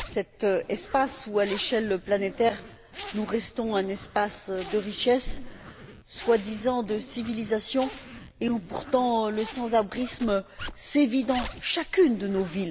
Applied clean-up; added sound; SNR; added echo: none; Zipper (clothing); 15 dB; none.